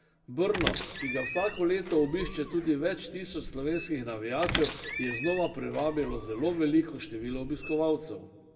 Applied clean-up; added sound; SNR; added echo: none; Squeak; 7 dB; reverberation time 1.3 s.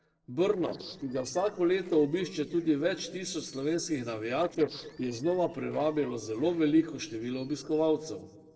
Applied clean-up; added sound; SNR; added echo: neural separator model SepFormer DNS4.